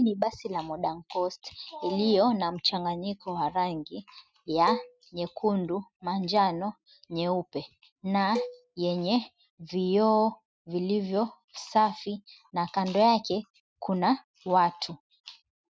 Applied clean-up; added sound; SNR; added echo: neural mask model RNNoise.